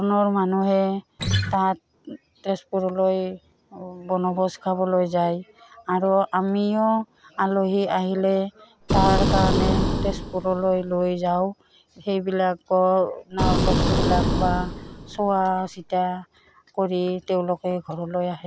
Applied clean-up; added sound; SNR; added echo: none; Boom + Acoustic guitar; -1 dB; none.